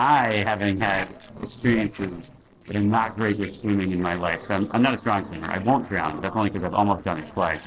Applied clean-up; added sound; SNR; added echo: neural separator model SepFormer DNS4.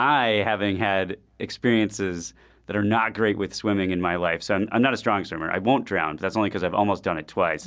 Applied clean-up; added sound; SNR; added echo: none; none; none; none.